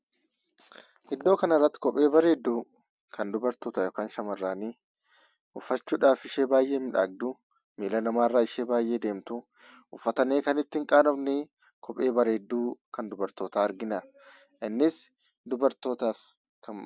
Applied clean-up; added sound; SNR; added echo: none; none; none; none.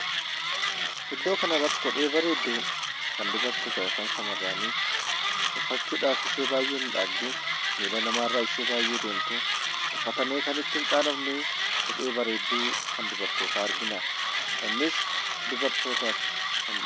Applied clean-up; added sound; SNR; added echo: none; Mechanisms; -4 dB; none.